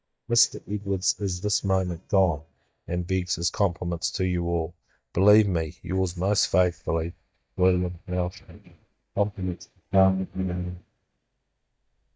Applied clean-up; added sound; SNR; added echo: neural mask model DeepFilterNet 3.